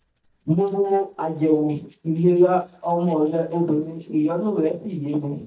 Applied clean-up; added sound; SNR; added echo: neural mask model DeepFilterNet 3.